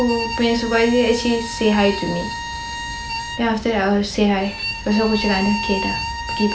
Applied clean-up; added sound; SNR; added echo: none; Bowed string instrument; 8 dB; none.